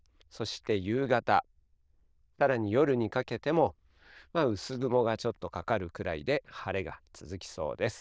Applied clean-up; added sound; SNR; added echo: neural diffusion model UNIVERSE++.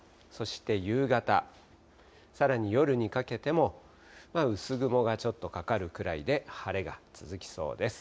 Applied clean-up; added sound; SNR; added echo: none; none; none; none.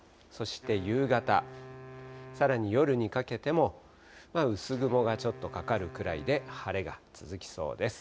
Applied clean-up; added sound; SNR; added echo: none; Wind instrument, woodwind instrument; 18 dB; none.